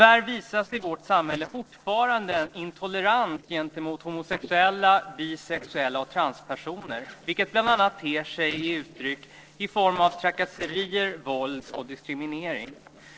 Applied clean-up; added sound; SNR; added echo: neural separator model SepFormer DNS4.